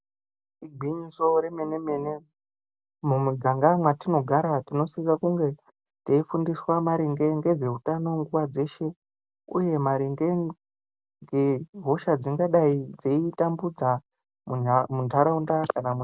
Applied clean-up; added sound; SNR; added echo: none; none; none; none.